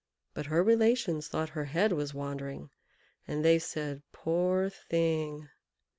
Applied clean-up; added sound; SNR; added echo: none; none; none; none.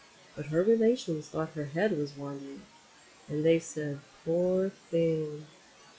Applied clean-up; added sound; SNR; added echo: classical method log-MMSE.